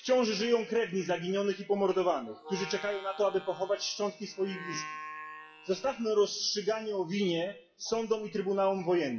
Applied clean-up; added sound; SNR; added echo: classical method WPE with log-MMSE.